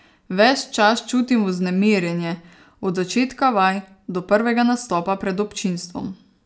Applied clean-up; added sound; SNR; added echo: none; none; none; none.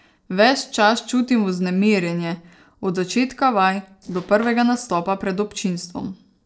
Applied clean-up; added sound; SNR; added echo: neural separator model SepFormer DNS4.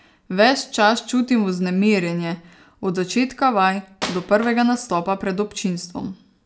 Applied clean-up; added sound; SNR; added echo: none; Wood; 14 dB; none.